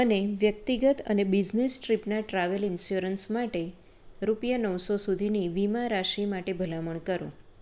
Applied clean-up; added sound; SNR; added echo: none; none; none; none.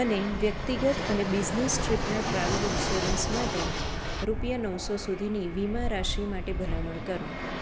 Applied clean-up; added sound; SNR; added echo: none; Fixed-wing aircraft, airplane; 0 dB; none.